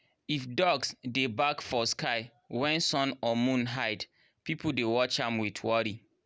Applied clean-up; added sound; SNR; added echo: none; none; none; none.